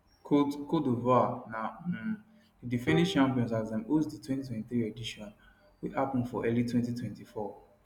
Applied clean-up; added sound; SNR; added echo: none; Bowed string instrument; 11 dB; none.